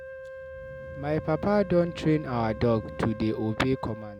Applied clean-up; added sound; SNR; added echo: none; Wind instrument, woodwind instrument + Engine starting / Accelerating, revving, vroom / Motor vehicle (road); 12 dB; none.